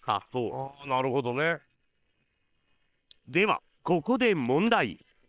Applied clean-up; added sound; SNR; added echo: neural separator model SepFormer WHAM!.